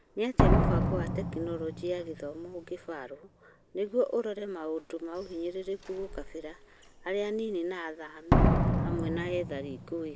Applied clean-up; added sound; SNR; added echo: none; Slam; -4 dB; none.